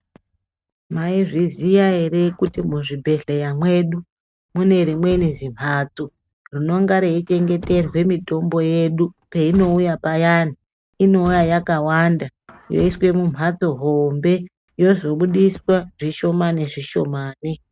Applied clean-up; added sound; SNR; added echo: neural mask model RNNoise.